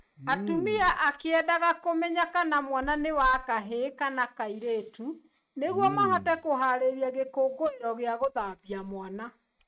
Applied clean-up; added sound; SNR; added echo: neural mask model RNNoise.